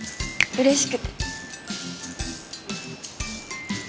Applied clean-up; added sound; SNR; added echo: none; Finger snapping; 6 dB; none.